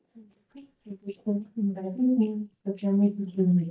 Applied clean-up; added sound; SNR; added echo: neural mask model DeepFilterNet 3.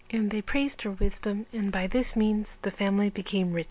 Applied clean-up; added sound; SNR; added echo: none; none; none; none.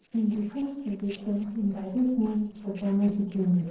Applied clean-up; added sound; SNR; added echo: neural separator model SepFormer DNS4.